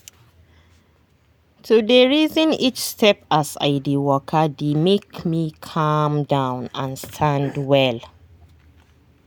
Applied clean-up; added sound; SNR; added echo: none; none; none; none.